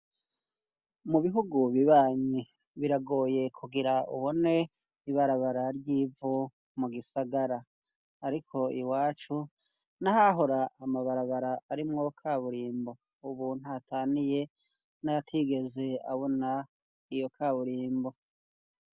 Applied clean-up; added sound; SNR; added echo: none; none; none; none.